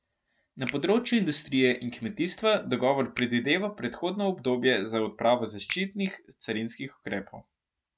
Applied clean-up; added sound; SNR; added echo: none; Finger snapping; 18 dB; none.